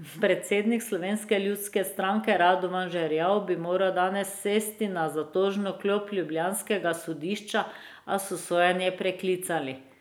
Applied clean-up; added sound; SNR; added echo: none; none; none; none.